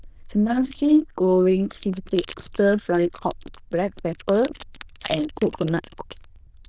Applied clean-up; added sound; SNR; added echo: neural diffusion model UNIVERSE++.